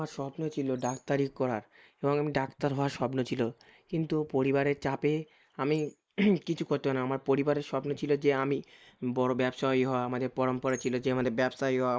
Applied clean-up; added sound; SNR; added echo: neural mask model Resemble Enhance denoiser.